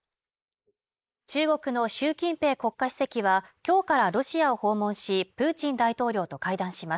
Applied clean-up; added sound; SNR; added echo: neural mask model Resemble Enhance denoiser.